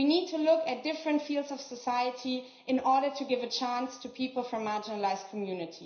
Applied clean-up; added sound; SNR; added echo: none; none; none; reverberation time 0.5 s.